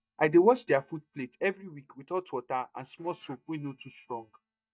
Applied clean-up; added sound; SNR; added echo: neural mask model DeepFilterNet 3.